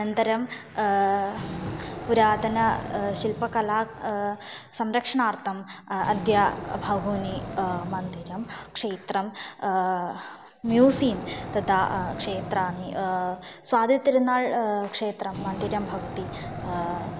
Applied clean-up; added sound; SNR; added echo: none; Wild animals; 11 dB; none.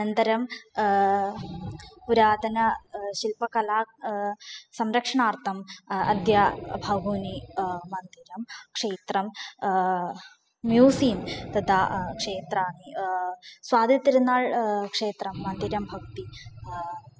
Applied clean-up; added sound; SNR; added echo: classical method spectral subtraction.